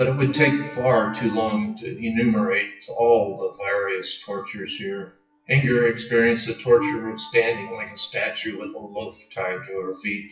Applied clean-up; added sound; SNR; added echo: classical method WPE with log-MMSE.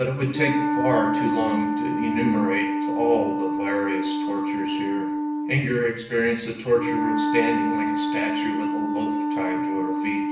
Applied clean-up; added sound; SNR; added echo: none; Wind instrument, woodwind instrument; -1 dB; reverberation time 0.6 s.